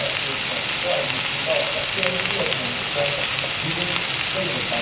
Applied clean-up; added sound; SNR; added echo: none; Frying (food); -4 dB; reverberation time 2.4 s.